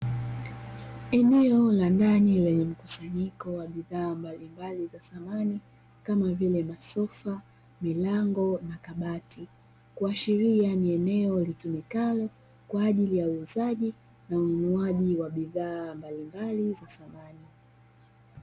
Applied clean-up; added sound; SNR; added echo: none; none; none; none.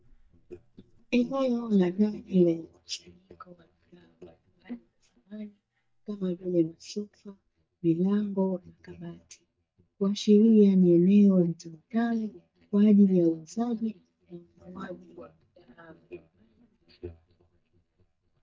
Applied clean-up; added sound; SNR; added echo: neural mask model DeepFilterNet 3.